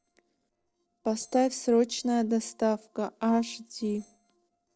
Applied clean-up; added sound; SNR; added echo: neural separator model SepFormer DNS4.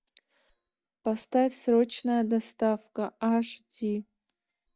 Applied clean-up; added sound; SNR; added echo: neural mask model DeepFilterNet 3.